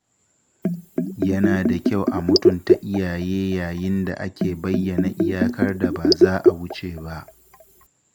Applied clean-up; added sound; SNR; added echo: none; Bathtub (filling or washing); -4 dB; none.